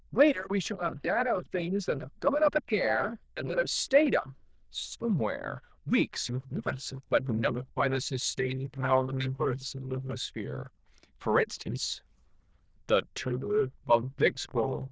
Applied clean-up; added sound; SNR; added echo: neural diffusion model UNIVERSE++.